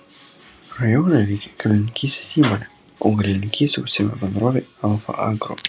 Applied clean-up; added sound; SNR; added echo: none; none; none; none.